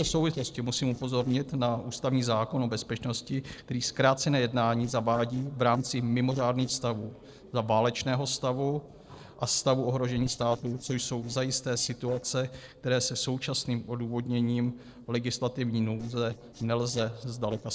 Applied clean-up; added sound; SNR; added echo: neural separator model SepFormer DNS4.